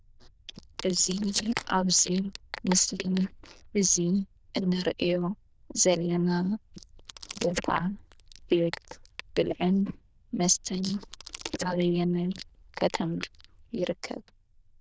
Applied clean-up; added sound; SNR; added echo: neural diffusion model UNIVERSE++.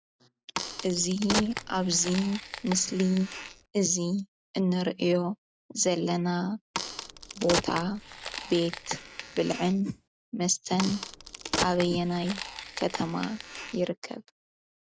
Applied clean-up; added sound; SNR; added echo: none; Whoosh, swoosh, swish + Crack; 7 dB; none.